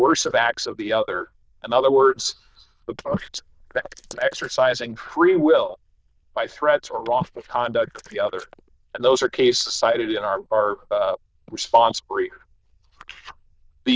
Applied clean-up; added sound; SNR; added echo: neural diffusion model UNIVERSE++.